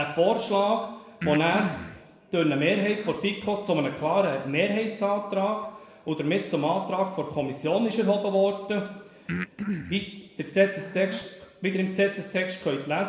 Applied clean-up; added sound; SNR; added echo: none; Breathing; 11 dB; reverberation time 1.0 s.